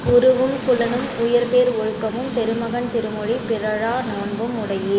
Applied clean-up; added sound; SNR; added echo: none; Splash, splatter + Train; 10 dB; none.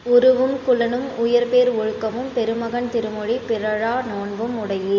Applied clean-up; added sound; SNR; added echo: none; none; none; none.